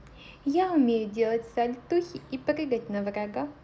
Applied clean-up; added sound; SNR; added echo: none; none; none; none.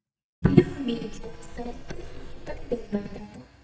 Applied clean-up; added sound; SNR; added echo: neural mask model DeepFilterNet 3.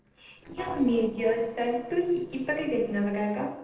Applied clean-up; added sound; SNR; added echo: neural separator model SepFormer DNS4.